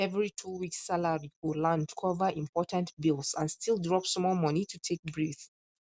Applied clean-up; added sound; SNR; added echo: none; none; none; none.